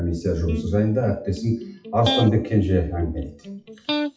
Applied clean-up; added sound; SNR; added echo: classical method WPE with log-MMSE.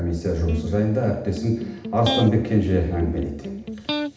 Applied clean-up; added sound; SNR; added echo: none; Electric guitar; 9 dB; reverberation time 0.8 s.